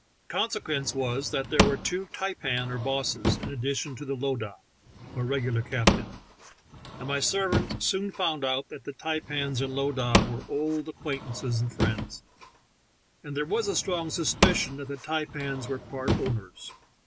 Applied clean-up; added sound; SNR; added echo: none; Drawer open or close / Wood; 2 dB; none.